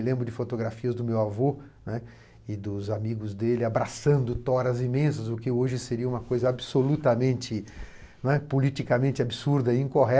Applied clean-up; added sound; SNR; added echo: none; none; none; none.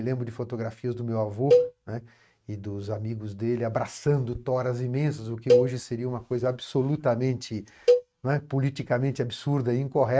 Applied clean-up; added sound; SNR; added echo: neural mask model RNNoise.